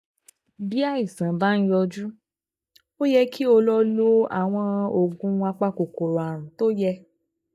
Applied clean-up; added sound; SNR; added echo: neural mask model DeepFilterNet 3.